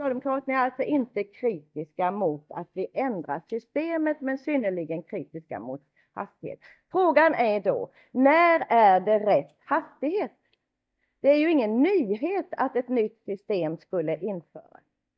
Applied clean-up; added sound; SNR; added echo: neural mask model DeepFilterNet 3.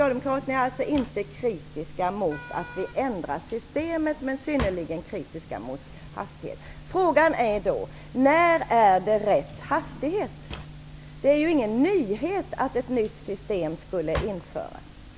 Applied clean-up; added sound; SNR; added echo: none; Wind instrument, woodwind instrument + Drawer open or close; 18 dB; none.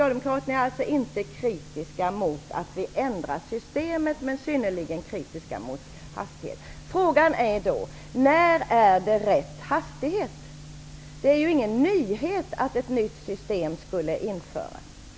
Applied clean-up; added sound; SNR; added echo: none; none; none; none.